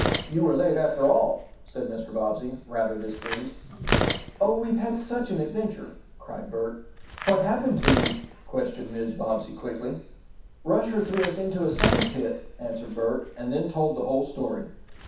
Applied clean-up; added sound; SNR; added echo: none; Tearing; 3 dB; reverberation time 0.7 s.